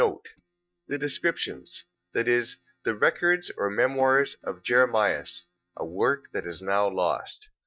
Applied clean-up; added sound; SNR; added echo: neural mask model DeepFilterNet 3.